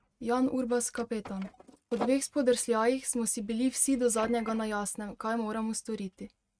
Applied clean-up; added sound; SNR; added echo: neural mask model RNNoise.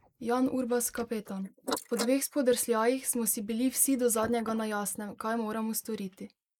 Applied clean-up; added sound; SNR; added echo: neural mask model Resemble Enhance denoiser.